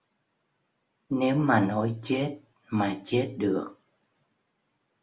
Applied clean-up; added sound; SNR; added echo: none; none; none; none.